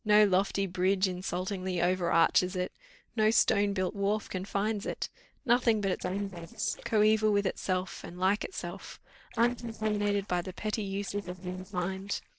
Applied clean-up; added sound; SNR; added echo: neural separator model SepFormer DNS4.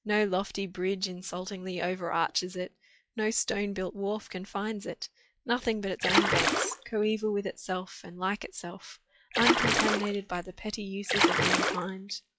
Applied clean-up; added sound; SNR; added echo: classical method log-MMSE.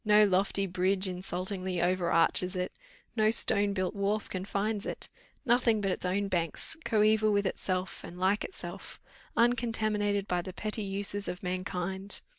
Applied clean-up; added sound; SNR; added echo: none; none; none; none.